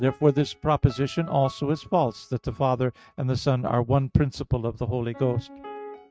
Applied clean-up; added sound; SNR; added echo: neural mask model RNNoise.